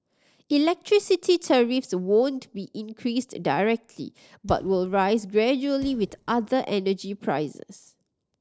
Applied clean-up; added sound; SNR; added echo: neural separator model SepFormer DNS4.